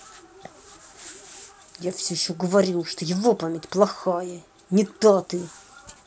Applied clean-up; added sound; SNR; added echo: none; none; none; none.